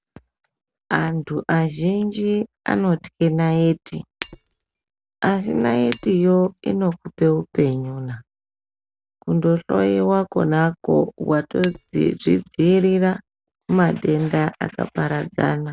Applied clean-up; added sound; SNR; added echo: none; Shatter; 18 dB; none.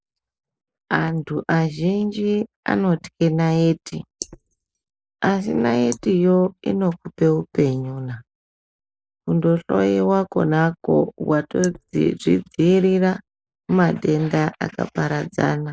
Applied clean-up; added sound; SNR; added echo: neural mask model Resemble Enhance denoiser.